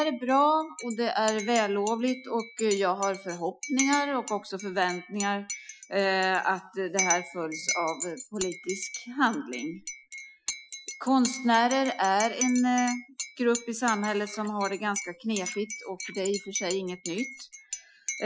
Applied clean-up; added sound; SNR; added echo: classical method Wiener filter.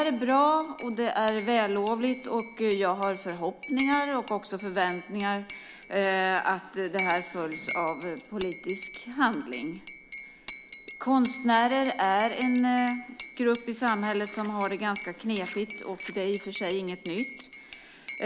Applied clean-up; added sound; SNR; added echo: none; Cutlery, silverware / Dishes, pots, and pans / Chink, clink; 9 dB; none.